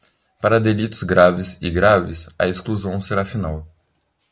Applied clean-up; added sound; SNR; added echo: none; none; none; none.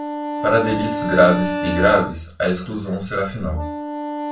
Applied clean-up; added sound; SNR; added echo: none; Wind instrument, woodwind instrument; 6 dB; reverberation time 0.3 s.